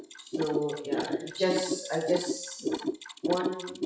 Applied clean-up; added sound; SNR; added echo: classical method WPE with log-MMSE.